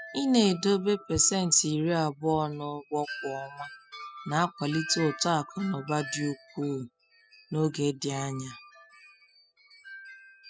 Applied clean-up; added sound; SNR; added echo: classical method spectral subtraction.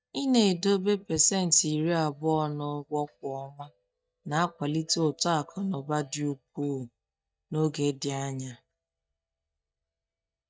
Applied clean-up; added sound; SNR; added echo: neural mask model DeepFilterNet 3.